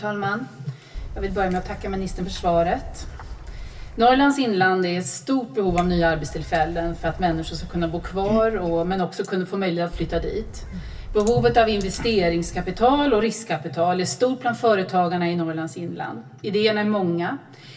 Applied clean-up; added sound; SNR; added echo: none; Gull, seagull / Wind; 11 dB; reverberation time 0.1 s.